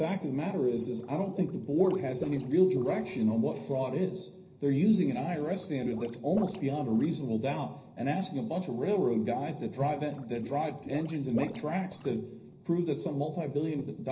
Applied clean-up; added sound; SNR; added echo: neural separator model SepFormer DNS4.